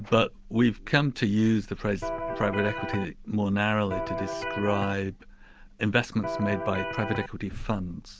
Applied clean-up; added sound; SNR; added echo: none; Electric guitar; 5 dB; none.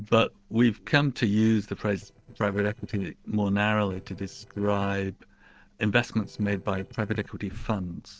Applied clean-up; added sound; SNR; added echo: neural separator model SepFormer DNS4.